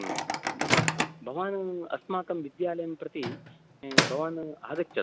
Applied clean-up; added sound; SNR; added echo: none; Microwave oven; -2 dB; none.